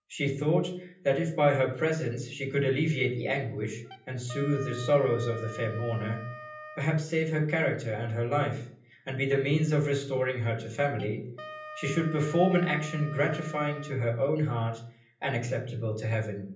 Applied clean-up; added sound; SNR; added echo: none; Wind instrument, woodwind instrument; 18 dB; reverberation time 0.6 s.